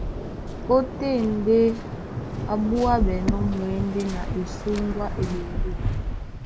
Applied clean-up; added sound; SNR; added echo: none; Waves, surf; 3 dB; none.